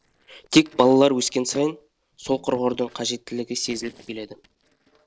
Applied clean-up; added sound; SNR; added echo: neural separator model SepFormer DNS4.